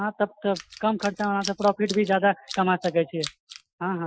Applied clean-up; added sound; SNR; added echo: classical method Wiener filter.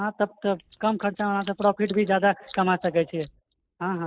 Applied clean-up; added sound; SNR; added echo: neural mask model Resemble Enhance denoiser.